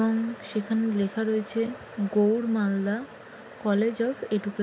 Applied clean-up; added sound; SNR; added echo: none; none; none; none.